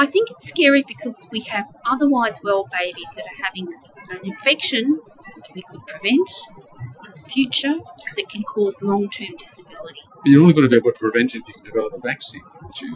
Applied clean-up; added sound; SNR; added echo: classical method Wiener filter.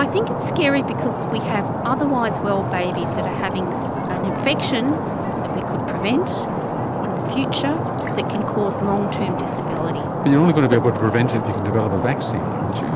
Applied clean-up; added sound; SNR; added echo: none; Stream; 1 dB; none.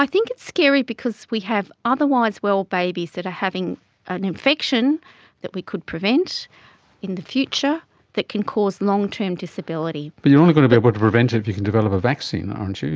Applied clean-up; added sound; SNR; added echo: none; none; none; none.